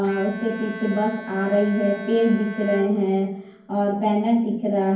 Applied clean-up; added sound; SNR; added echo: none; Bowed string instrument; 15 dB; reverberation time 0.9 s.